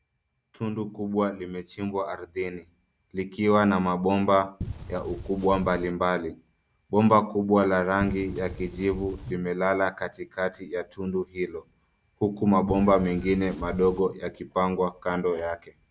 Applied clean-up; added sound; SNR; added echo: none; Wind; 11 dB; none.